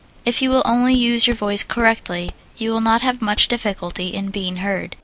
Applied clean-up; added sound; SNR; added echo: none; Walk, footsteps; 18 dB; none.